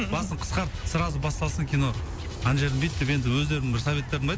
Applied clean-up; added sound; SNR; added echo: none; Aircraft; 7 dB; none.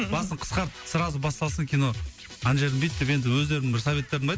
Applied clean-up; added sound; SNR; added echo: none; none; none; none.